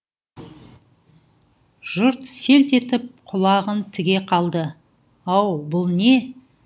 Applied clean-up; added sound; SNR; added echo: none; none; none; none.